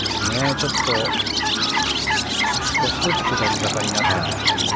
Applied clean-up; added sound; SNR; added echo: none; Chirp, tweet; -5 dB; none.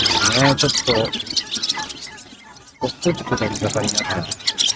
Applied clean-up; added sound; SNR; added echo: neural mask model RNNoise.